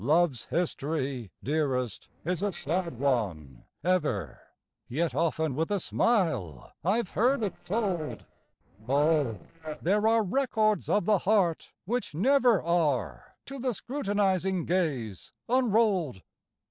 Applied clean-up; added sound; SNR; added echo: neural separator model SepFormer DNS4.